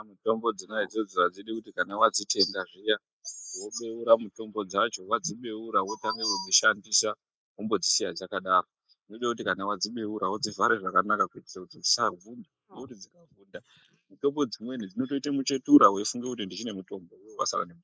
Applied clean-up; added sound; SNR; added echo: neural mask model Resemble Enhance denoiser.